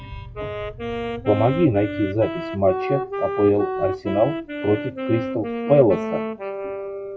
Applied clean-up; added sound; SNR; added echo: classical method log-MMSE.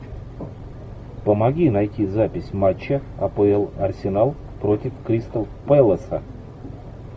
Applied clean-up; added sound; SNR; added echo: none; none; none; none.